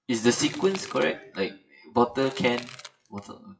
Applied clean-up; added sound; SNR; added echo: classical method WPE with log-MMSE.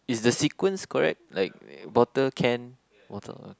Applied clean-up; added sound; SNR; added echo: none; none; none; none.